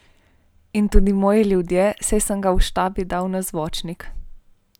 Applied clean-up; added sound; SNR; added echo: none; none; none; none.